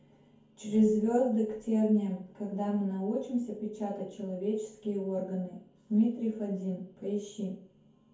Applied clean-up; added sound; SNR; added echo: none; none; none; reverberation time 0.6 s.